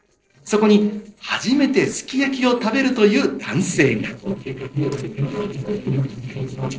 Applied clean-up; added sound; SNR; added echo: neural separator model SepFormer DNS4.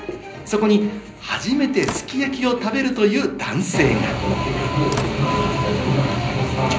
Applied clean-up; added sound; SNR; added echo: none; Slam; 16 dB; reverberation time 0.5 s.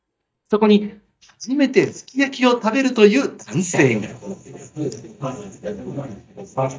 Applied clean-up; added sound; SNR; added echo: neural mask model DeepFilterNet 3.